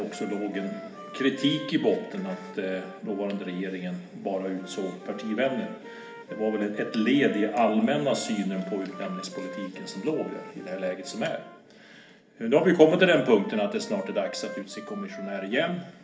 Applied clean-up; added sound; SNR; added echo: none; Wind instrument, woodwind instrument; 16 dB; reverberation time 0.3 s.